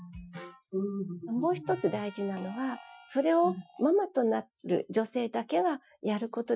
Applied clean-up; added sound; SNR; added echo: classical method Wiener filter.